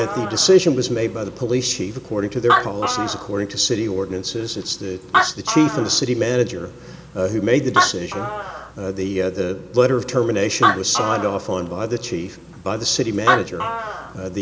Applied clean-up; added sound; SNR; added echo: none; Animal; 5 dB; none.